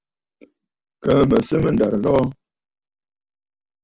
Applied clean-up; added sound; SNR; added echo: none; none; none; none.